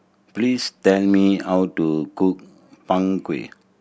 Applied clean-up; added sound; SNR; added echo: none; none; none; none.